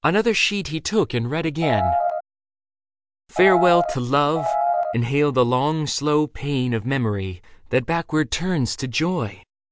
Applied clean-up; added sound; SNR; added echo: none; Piano; -1 dB; none.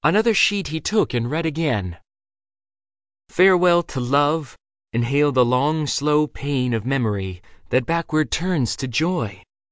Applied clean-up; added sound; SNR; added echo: none; none; none; none.